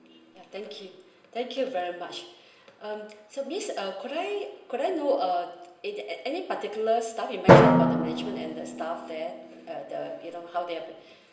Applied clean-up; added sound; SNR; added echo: none; Drum; -4 dB; reverberation time 0.9 s.